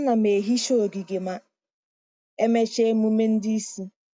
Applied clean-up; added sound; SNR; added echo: none; none; none; none.